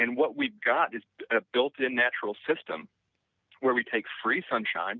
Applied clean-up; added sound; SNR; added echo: none; none; none; none.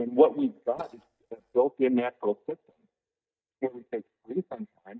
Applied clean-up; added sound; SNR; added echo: neural mask model DeepFilterNet 3.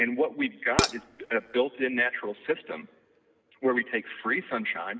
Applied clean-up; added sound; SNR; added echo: none; Dishes, pots, and pans; 1 dB; reverberation time 1.6 s.